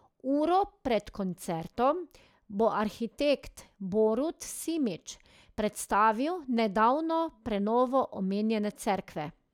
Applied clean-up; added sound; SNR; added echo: none; none; none; none.